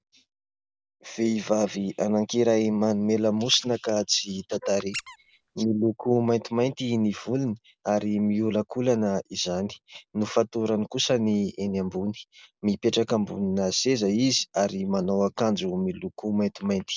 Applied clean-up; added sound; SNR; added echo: none; Squeak; 16 dB; none.